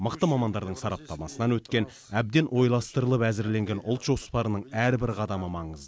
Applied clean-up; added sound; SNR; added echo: none; none; none; none.